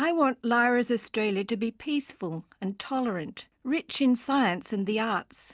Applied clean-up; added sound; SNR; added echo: none; none; none; none.